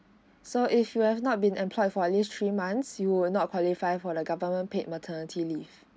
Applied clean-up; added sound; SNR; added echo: none; none; none; none.